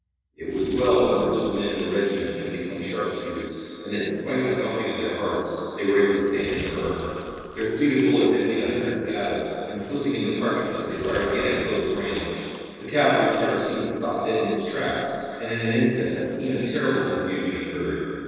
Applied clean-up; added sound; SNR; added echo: neural separator model SepFormer DNS4.